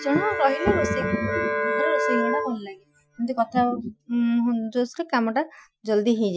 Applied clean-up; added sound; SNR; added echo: classical method Wiener filter.